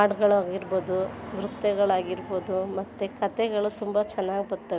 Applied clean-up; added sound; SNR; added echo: none; none; none; none.